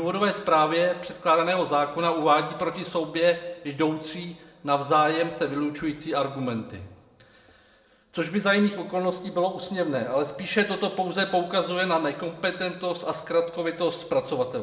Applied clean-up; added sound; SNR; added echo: none; none; none; reverberation time 0.8 s.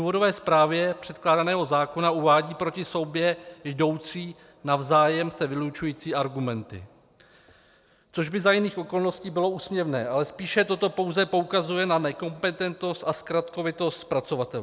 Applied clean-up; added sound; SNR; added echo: none; none; none; none.